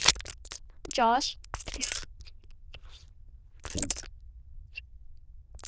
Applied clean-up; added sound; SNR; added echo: neural diffusion model UNIVERSE++.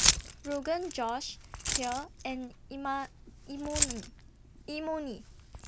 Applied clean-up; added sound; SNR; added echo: none; Keys jangling; -2 dB; none.